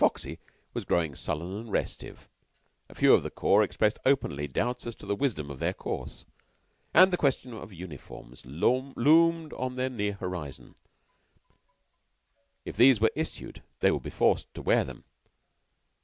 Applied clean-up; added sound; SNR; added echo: none; none; none; none.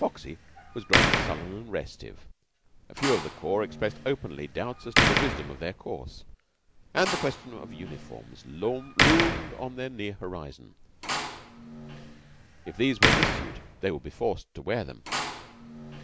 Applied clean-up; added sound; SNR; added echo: none; Slam; -2 dB; none.